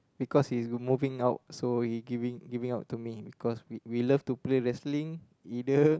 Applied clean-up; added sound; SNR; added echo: none; none; none; none.